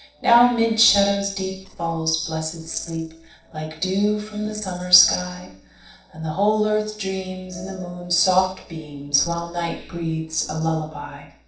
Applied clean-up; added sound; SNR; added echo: neural separator model SepFormer DNS4.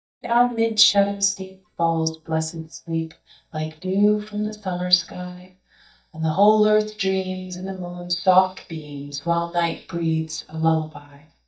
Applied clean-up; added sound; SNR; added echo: neural mask model DeepFilterNet 3.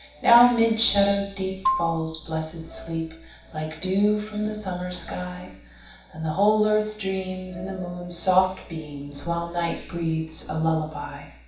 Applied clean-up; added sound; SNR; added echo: none; Marimba, xylophone; 8 dB; reverberation time 0.7 s.